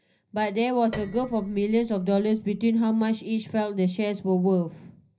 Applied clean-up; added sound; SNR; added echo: none; Piano; 18 dB; reverberation time 0.5 s.